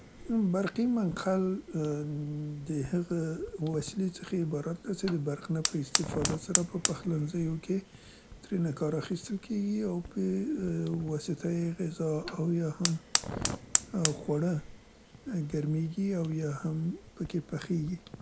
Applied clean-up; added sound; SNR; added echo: none; Fire; 7 dB; none.